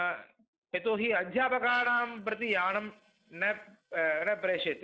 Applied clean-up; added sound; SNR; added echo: neural separator model SepFormer DNS4.